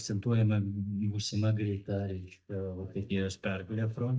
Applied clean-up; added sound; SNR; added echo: neural mask model DeepFilterNet 3.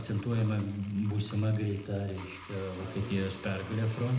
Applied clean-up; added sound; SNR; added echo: none; Bathtub (filling or washing); 17 dB; reverberation time 0.8 s.